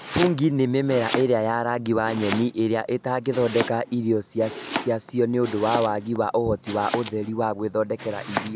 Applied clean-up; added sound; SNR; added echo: none; Domestic sounds, home sounds; 11 dB; none.